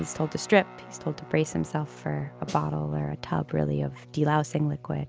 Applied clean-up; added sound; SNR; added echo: none; Guitar + Snare drum; 18 dB; none.